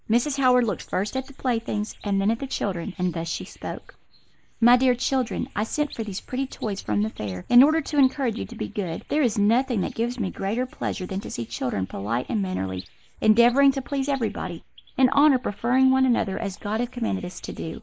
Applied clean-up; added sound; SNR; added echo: neural mask model Resemble Enhance denoiser.